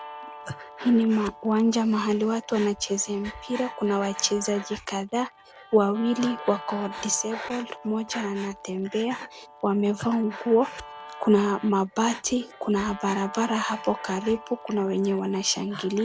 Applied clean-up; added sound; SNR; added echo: none; Breathing + Guitar; 15 dB; none.